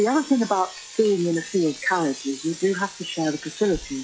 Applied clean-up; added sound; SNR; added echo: classical method log-MMSE.